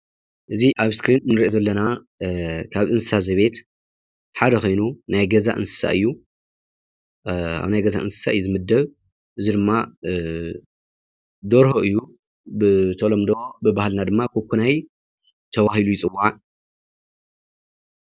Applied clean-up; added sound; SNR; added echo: none; none; none; none.